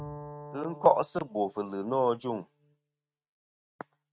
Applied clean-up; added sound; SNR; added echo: neural mask model RNNoise.